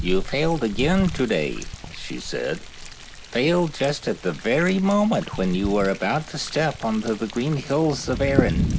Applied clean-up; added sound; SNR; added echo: none; Thunder; 7 dB; none.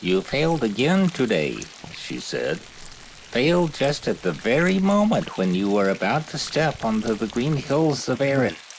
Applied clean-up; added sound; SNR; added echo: neural mask model Resemble Enhance denoiser.